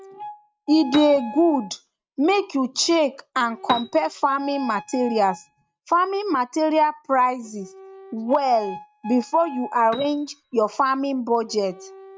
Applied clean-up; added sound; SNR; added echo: neural mask model RNNoise.